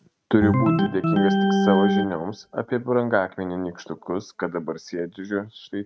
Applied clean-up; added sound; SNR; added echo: neural mask model RNNoise.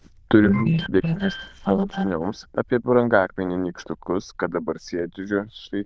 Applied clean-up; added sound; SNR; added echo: neural diffusion model UNIVERSE++.